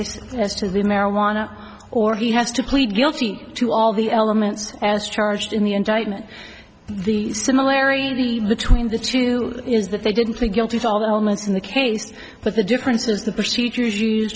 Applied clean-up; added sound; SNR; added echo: none; none; none; none.